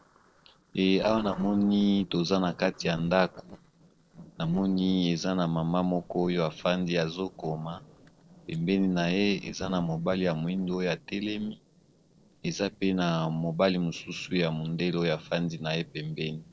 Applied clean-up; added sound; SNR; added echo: neural separator model SepFormer DNS4.